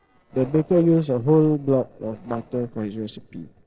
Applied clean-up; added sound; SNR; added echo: neural separator model SepFormer DNS4.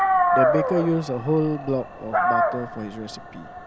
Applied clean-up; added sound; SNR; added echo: none; Dog; -3 dB; none.